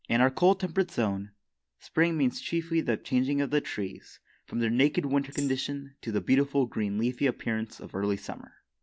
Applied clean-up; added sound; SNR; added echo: none; Tambourine; 17 dB; none.